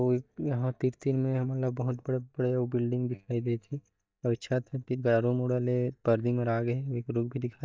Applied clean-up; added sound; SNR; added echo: neural mask model DeepFilterNet 3.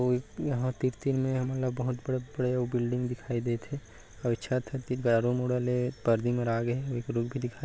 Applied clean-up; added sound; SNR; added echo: none; none; none; none.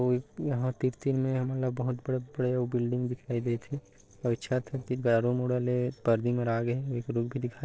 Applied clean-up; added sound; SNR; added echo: neural separator model SepFormer DNS4.